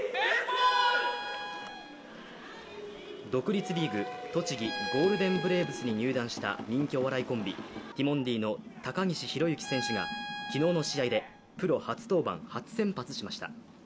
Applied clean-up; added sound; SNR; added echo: none; Bowed string instrument; 9 dB; none.